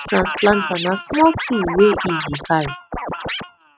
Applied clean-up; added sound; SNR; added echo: neural mask model RNNoise.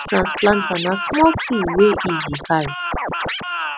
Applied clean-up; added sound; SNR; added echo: none; Scratching (performance technique); 5 dB; none.